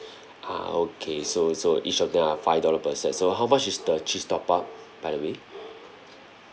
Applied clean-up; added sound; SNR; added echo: none; none; none; none.